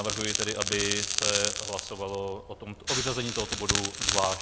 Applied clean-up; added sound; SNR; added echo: none; Crackle; -1 dB; none.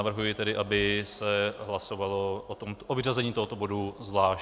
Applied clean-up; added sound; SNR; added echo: none; none; none; none.